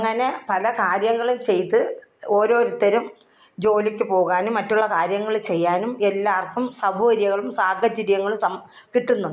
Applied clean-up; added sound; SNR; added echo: none; none; none; none.